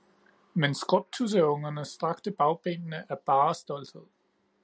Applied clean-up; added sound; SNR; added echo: none; none; none; none.